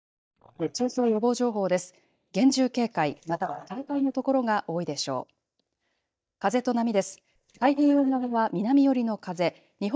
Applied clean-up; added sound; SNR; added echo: neural mask model DeepFilterNet 3.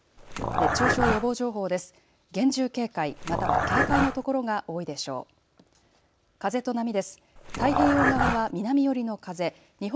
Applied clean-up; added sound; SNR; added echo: none; Dog; -2 dB; none.